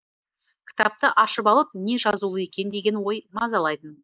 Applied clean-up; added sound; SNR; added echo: neural mask model Resemble Enhance denoiser.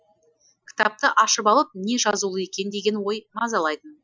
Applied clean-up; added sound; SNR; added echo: classical method Wiener filter.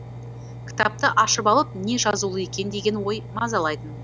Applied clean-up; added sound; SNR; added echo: none; Engine; 12 dB; none.